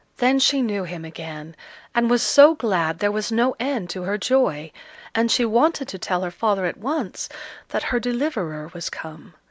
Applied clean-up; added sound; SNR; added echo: none; none; none; none.